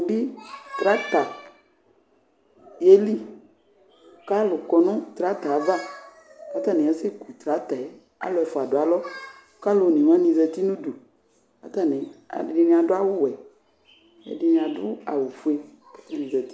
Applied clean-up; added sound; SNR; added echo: none; none; none; none.